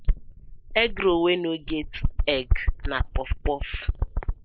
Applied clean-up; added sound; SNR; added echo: neural mask model Resemble Enhance denoiser.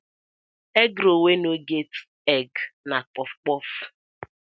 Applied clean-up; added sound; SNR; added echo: none; none; none; none.